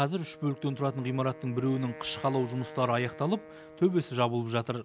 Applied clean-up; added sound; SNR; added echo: none; Wind instrument, woodwind instrument; 17 dB; none.